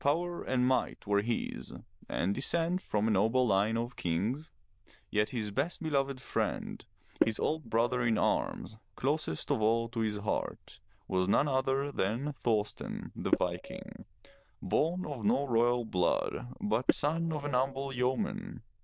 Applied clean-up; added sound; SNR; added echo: neural diffusion model UNIVERSE++.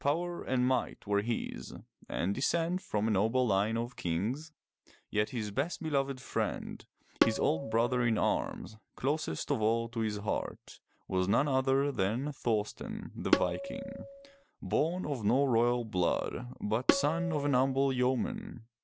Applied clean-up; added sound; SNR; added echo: none; Tabla; 3 dB; none.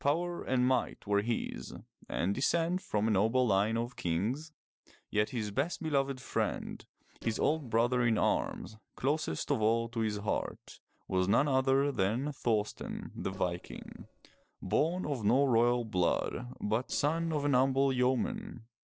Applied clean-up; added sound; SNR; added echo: neural separator model SepFormer DNS4.